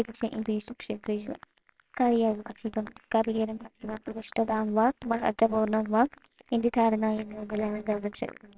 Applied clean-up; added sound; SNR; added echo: neural separator model SepFormer WHAMR!.